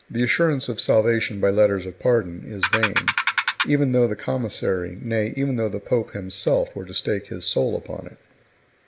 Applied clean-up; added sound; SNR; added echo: none; Ratchet, pawl; -2 dB; reverberation time 0.5 s.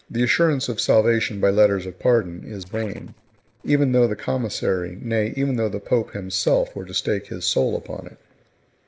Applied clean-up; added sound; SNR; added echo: neural separator model SepFormer DNS4.